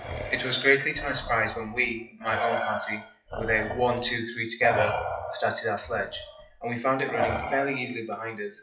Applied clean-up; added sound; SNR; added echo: classical method WPE with log-MMSE.